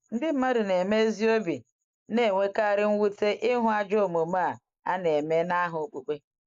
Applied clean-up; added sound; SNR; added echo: neural mask model Resemble Enhance denoiser.